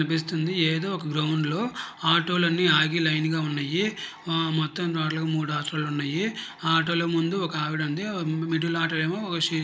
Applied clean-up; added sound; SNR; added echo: none; none; none; none.